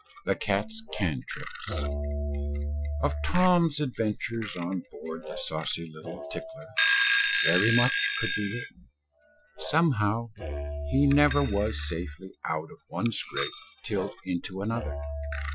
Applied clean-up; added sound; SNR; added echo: classical method Wiener filter.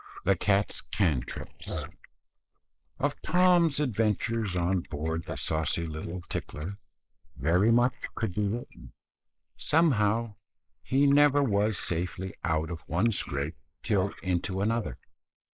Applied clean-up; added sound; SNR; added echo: neural mask model Resemble Enhance denoiser.